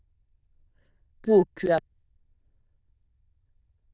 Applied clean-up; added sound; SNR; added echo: neural diffusion model UNIVERSE++.